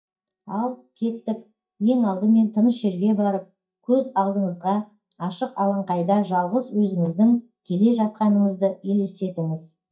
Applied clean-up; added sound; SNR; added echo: neural mask model DeepFilterNet 3.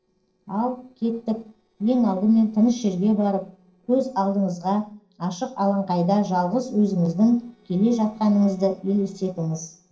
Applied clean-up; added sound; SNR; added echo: neural separator model SepFormer DNS4.